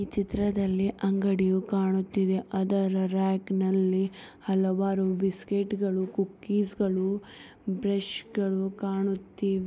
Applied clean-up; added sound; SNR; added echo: none; none; none; none.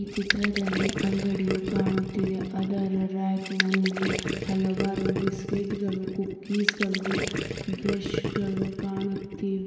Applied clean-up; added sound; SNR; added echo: none; Gurgling; 3 dB; reverberation time 2.1 s.